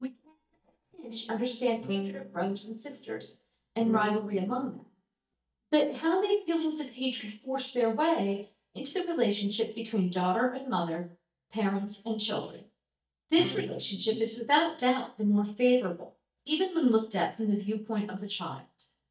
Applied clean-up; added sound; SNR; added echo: neural mask model DeepFilterNet 3.